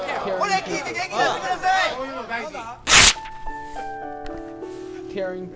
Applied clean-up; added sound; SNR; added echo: none; Tearing; -2 dB; none.